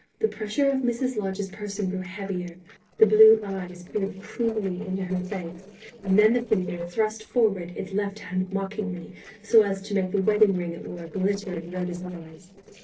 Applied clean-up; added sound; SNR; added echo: neural separator model SepFormer DNS4.